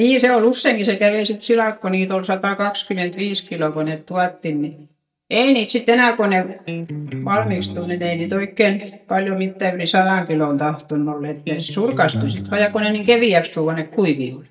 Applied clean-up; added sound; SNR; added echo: neural mask model DeepFilterNet 3.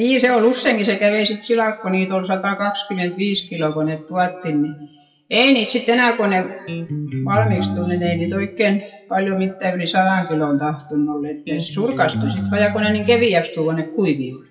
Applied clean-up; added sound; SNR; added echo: classical method WPE with log-MMSE.